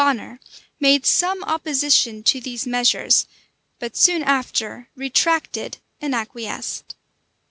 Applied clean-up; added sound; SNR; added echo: none; none; none; none.